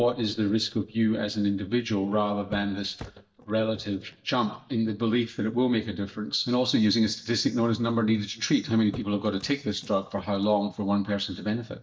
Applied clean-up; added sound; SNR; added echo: neural mask model DeepFilterNet 3.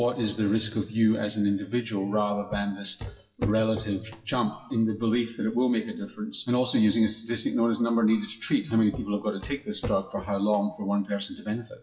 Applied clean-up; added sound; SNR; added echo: classical method WPE with log-MMSE.